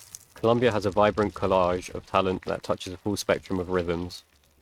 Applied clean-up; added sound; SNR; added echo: neural mask model RNNoise.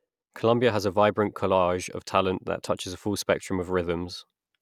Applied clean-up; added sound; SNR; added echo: none; none; none; none.